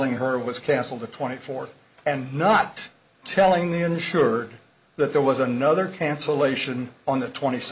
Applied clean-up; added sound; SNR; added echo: none; none; none; none.